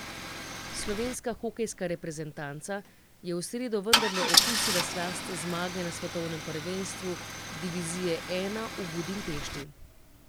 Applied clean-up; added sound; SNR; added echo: none; Idling / Engine starting / Car; -1 dB; none.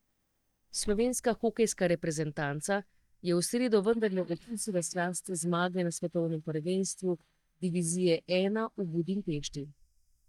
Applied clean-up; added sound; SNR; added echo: neural mask model DeepFilterNet 3.